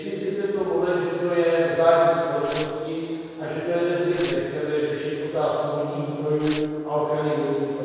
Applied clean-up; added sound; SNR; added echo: none; Tearing; 15 dB; reverberation time 2.1 s.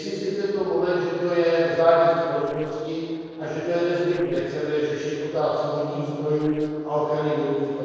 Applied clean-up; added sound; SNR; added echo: neural separator model SepFormer DNS4.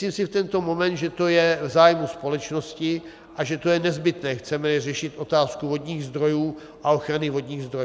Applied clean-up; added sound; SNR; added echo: none; none; none; none.